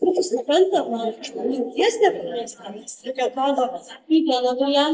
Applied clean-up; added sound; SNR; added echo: neural mask model Resemble Enhance denoiser.